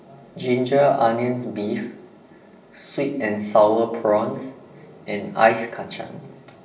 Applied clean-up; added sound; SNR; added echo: none; none; none; reverberation time 0.8 s.